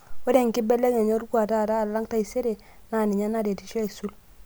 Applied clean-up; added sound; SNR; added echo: none; none; none; none.